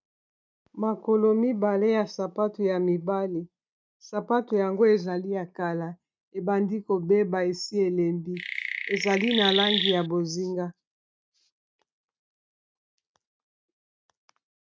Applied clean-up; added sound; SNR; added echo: neural mask model RNNoise.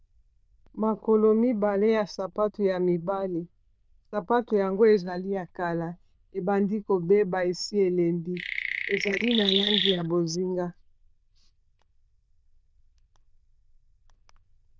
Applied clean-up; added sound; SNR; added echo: neural diffusion model UNIVERSE++.